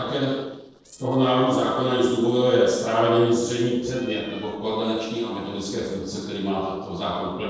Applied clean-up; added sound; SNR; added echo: neural separator model SepFormer DNS4.